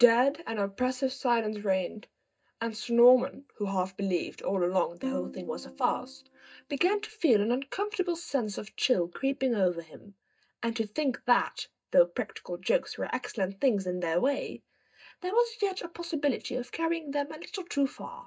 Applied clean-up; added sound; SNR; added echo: neural mask model DeepFilterNet 3.